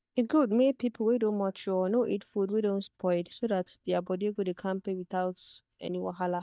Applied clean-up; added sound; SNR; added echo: neural mask model DeepFilterNet 3.